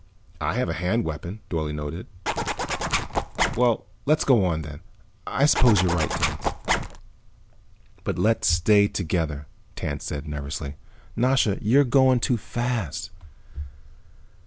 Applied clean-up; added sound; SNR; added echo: none; Zipper (clothing); 1 dB; none.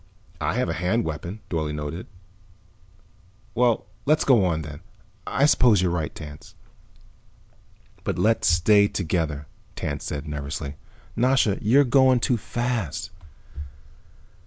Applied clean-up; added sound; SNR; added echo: none; none; none; none.